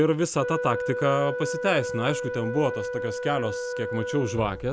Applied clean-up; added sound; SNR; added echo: none; Wind instrument, woodwind instrument; 5 dB; none.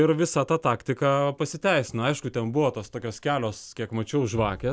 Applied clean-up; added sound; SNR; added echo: none; none; none; none.